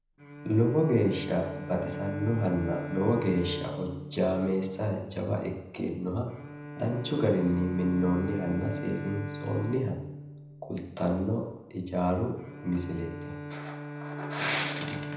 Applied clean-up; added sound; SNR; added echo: none; Bowed string instrument; 10 dB; reverberation time 0.8 s.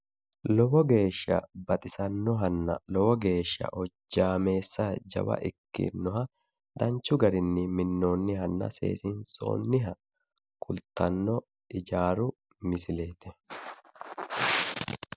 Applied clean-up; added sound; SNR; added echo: none; none; none; none.